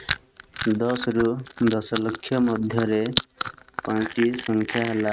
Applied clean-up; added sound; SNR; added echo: neural mask model RNNoise.